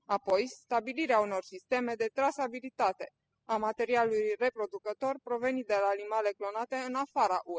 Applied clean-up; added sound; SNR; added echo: classical method spectral subtraction.